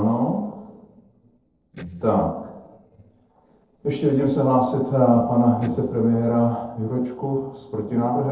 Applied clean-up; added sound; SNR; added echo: neural separator model SepFormer DNS4.